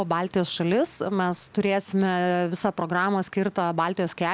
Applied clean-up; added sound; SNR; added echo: none; none; none; none.